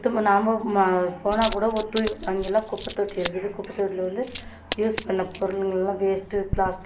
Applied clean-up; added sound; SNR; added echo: none; Coin (dropping); 6 dB; none.